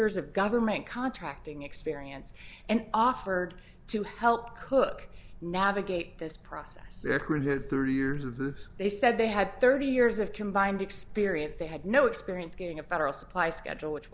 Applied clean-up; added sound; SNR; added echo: none; none; none; none.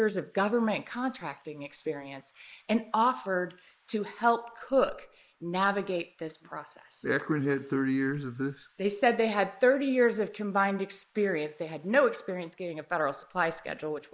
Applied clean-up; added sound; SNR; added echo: neural mask model Resemble Enhance denoiser.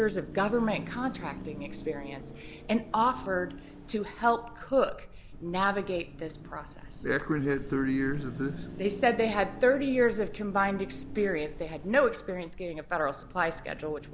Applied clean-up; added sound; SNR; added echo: none; Car passing by / Traffic noise, roadway noise / Engine; 15 dB; none.